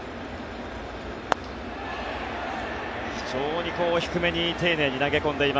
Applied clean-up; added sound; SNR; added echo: none; none; none; none.